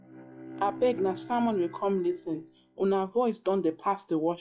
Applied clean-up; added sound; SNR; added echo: classical method log-MMSE.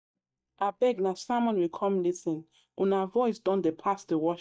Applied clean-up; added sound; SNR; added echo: neural mask model DeepFilterNet 3.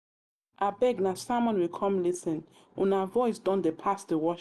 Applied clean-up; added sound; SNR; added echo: none; none; none; none.